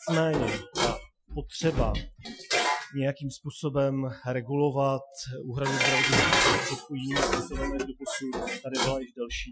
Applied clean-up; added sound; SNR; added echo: classical method Wiener filter.